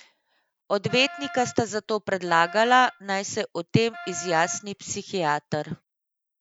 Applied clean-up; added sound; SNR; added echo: none; Wind instrument, woodwind instrument; 15 dB; none.